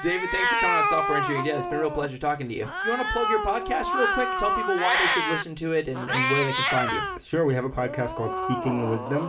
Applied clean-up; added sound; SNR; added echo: none; Cat; 0 dB; reverberation time 0.2 s.